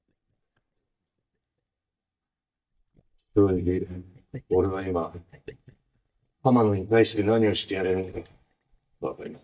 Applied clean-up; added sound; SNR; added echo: neural mask model DeepFilterNet 3.